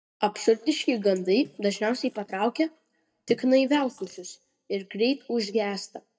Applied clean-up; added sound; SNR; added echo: neural mask model DeepFilterNet 3.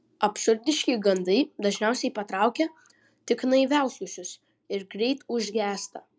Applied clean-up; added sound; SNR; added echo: none; none; none; none.